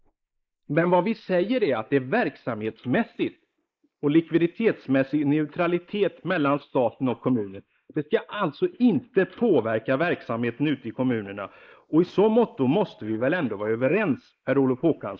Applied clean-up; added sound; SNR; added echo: neural mask model Resemble Enhance denoiser.